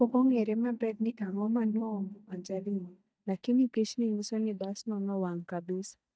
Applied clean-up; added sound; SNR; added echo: neural mask model DeepFilterNet 3.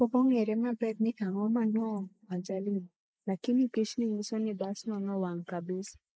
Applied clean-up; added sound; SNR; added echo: neural mask model Resemble Enhance denoiser.